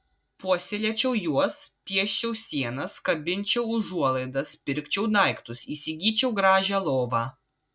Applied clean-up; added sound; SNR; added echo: none; none; none; none.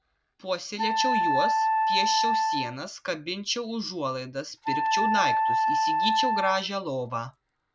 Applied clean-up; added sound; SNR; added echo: none; Wind instrument, woodwind instrument; -4 dB; none.